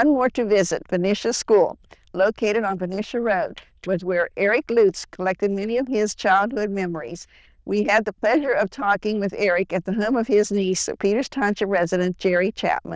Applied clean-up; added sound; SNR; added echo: neural diffusion model UNIVERSE++.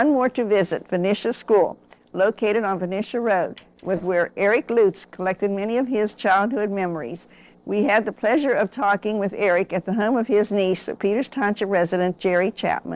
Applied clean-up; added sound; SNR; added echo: neural separator model SepFormer DNS4.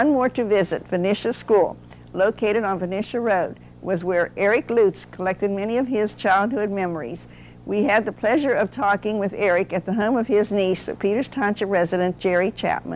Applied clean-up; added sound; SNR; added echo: none; none; none; none.